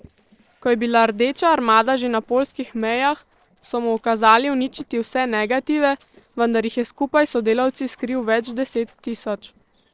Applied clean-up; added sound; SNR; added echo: neural separator model SepFormer DNS4.